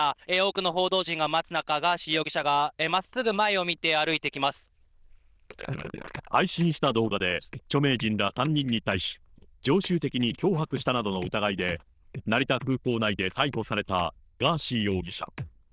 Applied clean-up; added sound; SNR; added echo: neural diffusion model UNIVERSE++.